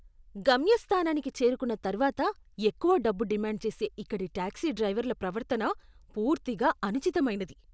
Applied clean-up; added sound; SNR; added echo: none; none; none; none.